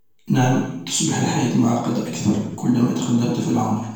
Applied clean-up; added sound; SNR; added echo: none; none; none; reverberation time 0.7 s.